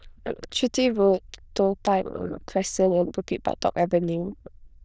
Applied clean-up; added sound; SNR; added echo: neural diffusion model UNIVERSE++.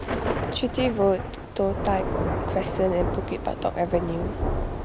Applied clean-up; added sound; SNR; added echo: none; Thunder / Rain; 1 dB; none.